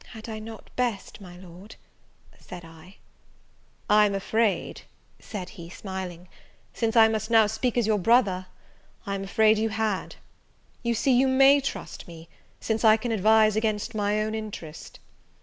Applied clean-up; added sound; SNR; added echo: none; none; none; none.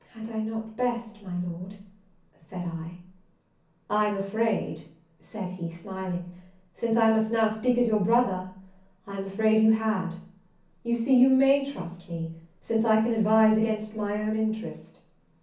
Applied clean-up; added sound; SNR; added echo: none; none; none; reverberation time 0.6 s.